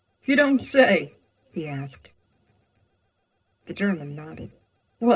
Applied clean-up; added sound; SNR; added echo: neural separator model SepFormer DNS4.